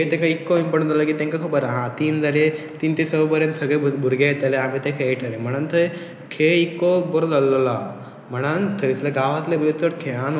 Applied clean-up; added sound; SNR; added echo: none; none; none; none.